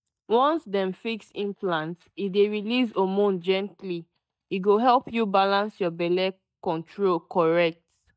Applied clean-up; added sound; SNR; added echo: neural mask model DeepFilterNet 3.